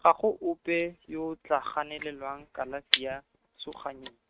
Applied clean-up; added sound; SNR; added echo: neural mask model RNNoise.